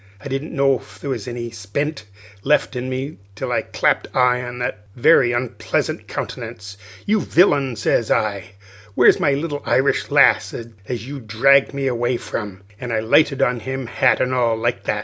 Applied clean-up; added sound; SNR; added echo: none; none; none; none.